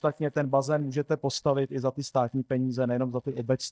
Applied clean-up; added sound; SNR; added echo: neural mask model DeepFilterNet 3.